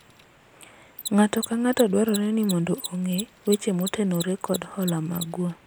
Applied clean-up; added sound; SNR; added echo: none; Mechanisms; 14 dB; none.